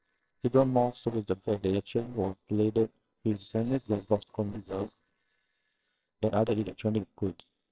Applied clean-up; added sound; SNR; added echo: neural separator model SepFormer WHAMR!.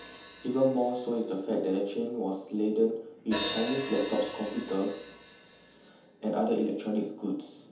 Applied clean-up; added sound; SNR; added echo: none; Hi-hat; 13 dB; reverberation time 0.6 s.